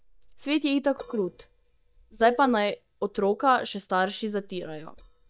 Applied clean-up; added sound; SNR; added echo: neural mask model DeepFilterNet 3.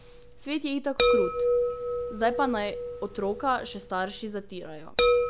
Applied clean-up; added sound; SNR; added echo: none; Chime; -3 dB; none.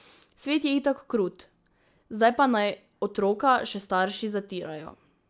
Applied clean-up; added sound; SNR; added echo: none; none; none; none.